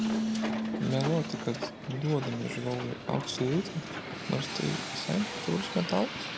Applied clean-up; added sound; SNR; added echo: none; Keyboard (musical) + Hiss; 3 dB; none.